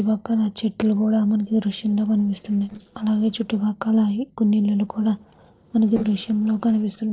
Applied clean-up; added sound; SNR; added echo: neural separator model SepFormer DNS4.